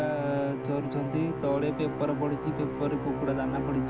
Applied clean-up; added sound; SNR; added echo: none; Musical instrument; 4 dB; none.